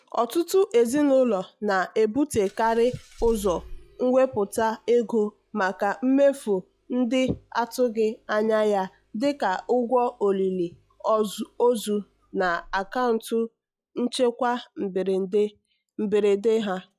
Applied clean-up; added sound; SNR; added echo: classical method log-MMSE.